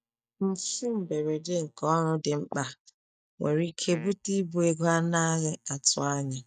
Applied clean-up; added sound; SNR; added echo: neural mask model DeepFilterNet 3.